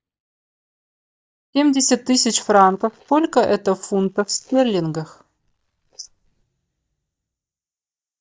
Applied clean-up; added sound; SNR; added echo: neural mask model DeepFilterNet 3.